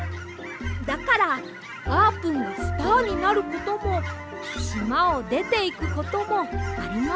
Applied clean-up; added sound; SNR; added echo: none; Chirp, tweet / Fowl; 14 dB; none.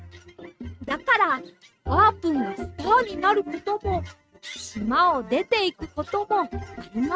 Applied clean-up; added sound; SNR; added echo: neural mask model RNNoise.